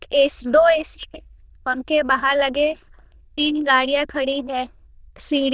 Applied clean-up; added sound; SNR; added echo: neural diffusion model UNIVERSE++.